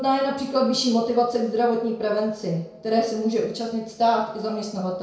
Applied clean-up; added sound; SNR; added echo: none; none; none; reverberation time 0.6 s.